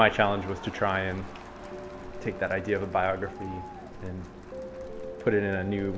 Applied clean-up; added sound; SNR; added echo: none; Crowd; 17 dB; none.